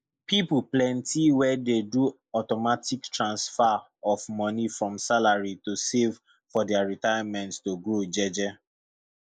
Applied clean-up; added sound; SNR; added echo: neural mask model Resemble Enhance denoiser.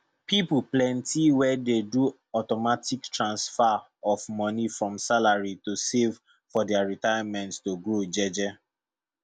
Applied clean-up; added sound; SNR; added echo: none; none; none; none.